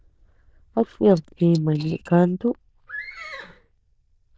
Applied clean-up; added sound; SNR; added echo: neural diffusion model UNIVERSE++.